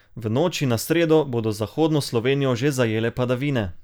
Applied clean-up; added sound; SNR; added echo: none; none; none; none.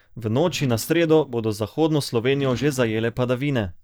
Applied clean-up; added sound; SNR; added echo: neural mask model DeepFilterNet 3.